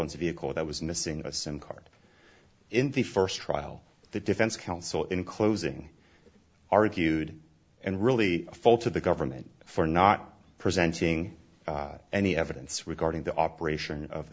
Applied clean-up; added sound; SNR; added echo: none; none; none; none.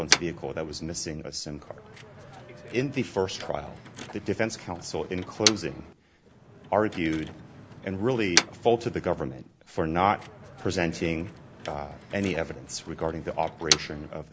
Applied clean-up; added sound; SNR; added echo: none; Motor vehicle (road); 4 dB; none.